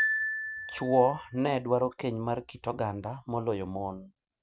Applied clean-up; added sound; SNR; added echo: neural mask model RNNoise.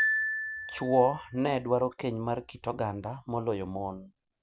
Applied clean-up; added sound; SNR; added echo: none; Piano; 6 dB; none.